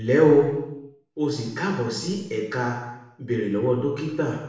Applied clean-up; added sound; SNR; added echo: none; none; none; reverberation time 0.9 s.